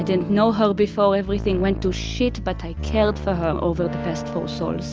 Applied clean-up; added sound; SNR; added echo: none; none; none; none.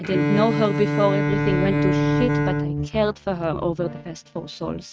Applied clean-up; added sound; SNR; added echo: neural mask model RNNoise.